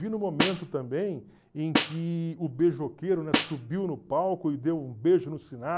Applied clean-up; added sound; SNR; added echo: none; Snare drum; 4 dB; none.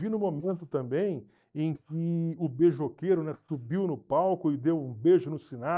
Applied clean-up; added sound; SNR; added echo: neural mask model DeepFilterNet 3.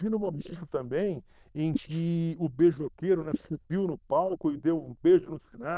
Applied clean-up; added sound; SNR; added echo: neural diffusion model UNIVERSE++.